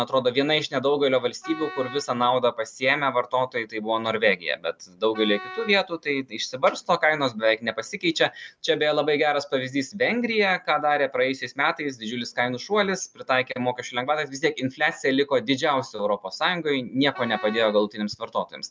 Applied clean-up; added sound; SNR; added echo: none; Wind instrument, woodwind instrument; 15 dB; none.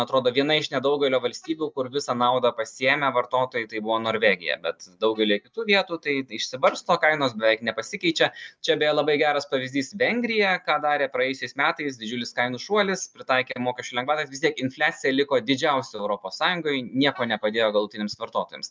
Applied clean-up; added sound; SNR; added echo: neural mask model DeepFilterNet 3.